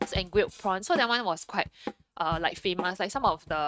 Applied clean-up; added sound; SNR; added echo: neural mask model RNNoise.